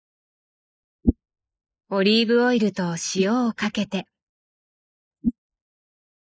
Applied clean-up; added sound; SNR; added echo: neural mask model Resemble Enhance denoiser.